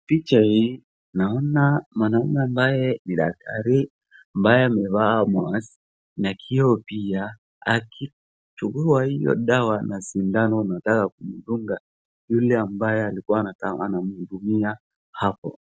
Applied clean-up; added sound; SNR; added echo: none; none; none; none.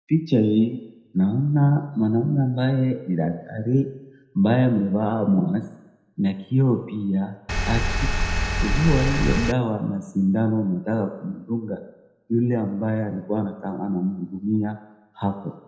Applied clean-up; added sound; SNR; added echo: none; Engine; -1 dB; reverberation time 0.7 s.